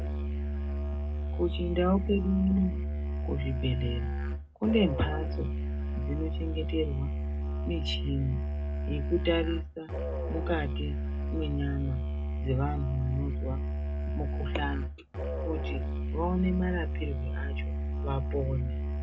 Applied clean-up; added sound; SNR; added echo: none; Musical instrument; -1 dB; reverberation time 0.2 s.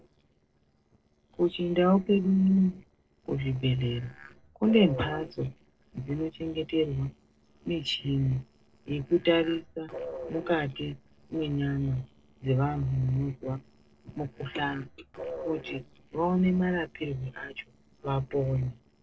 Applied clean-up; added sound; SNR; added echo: neural separator model SepFormer DNS4.